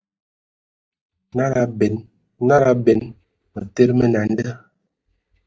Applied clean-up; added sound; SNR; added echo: neural mask model DeepFilterNet 3.